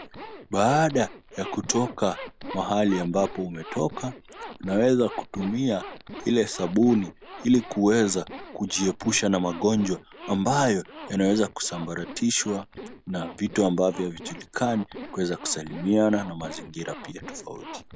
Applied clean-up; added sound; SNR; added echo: none; Zipper (clothing); 15 dB; none.